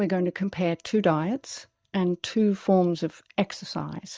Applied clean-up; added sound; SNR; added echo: neural mask model DeepFilterNet 3.